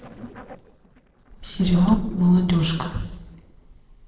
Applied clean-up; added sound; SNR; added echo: neural separator model SepFormer DNS4.